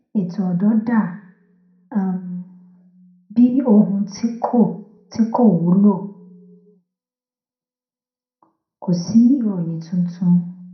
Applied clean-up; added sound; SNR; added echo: none; none; none; reverberation time 0.4 s.